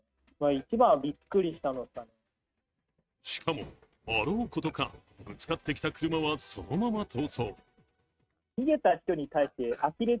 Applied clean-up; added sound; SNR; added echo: neural mask model RNNoise.